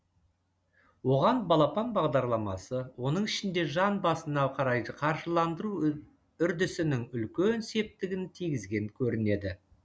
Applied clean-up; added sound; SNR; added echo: none; none; none; none.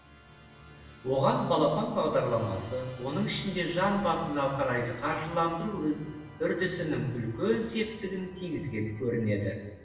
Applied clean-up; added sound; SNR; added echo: none; Musical instrument; 18 dB; reverberation time 1.0 s.